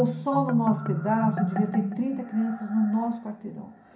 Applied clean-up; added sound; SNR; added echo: none; Marimba, xylophone; 6 dB; reverberation time 0.5 s.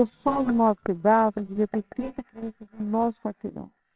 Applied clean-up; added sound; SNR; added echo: neural separator model SepFormer WHAMR!.